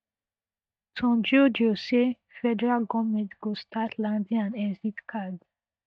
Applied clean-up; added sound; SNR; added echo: neural mask model DeepFilterNet 3.